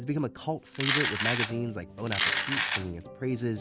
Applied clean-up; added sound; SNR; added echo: none; Domestic sounds, home sounds; -1 dB; none.